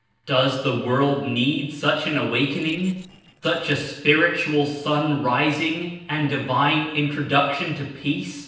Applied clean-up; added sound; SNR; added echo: neural separator model SepFormer DNS4.